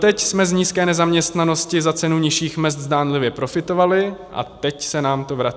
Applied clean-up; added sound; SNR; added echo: none; none; none; none.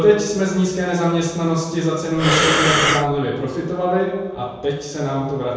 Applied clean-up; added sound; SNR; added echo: none; Breathing; -2 dB; reverberation time 1.2 s.